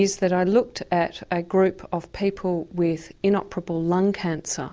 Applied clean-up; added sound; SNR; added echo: none; none; none; none.